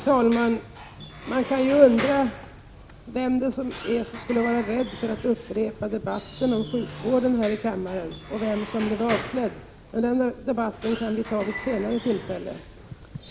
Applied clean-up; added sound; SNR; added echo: none; Squeak / Wood; 14 dB; none.